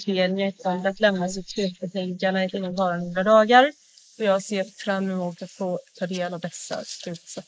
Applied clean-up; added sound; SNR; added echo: neural mask model Resemble Enhance denoiser.